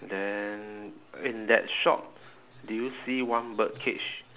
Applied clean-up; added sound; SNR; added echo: none; none; none; none.